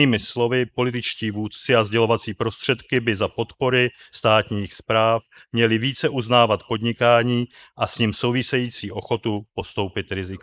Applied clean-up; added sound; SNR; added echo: neural mask model Resemble Enhance denoiser.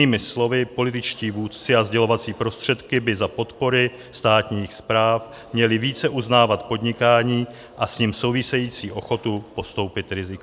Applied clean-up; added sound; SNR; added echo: none; none; none; none.